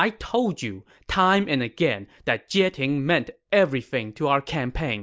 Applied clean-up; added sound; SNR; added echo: none; none; none; none.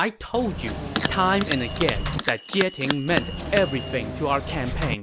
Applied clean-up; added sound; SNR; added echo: none; Bell + Engine / Mechanisms; 3 dB; none.